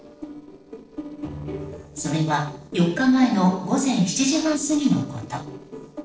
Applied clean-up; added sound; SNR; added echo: neural separator model SepFormer DNS4.